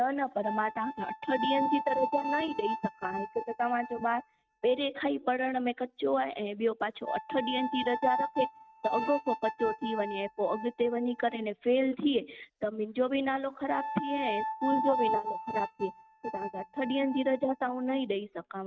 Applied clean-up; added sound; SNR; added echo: neural mask model RNNoise.